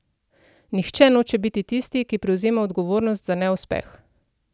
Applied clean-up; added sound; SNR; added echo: none; none; none; none.